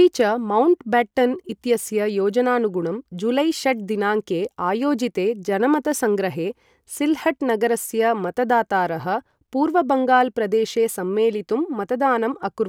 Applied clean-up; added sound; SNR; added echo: none; none; none; none.